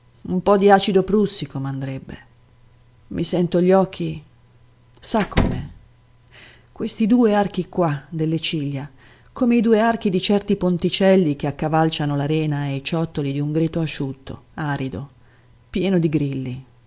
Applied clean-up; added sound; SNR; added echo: none; Slam; 3 dB; none.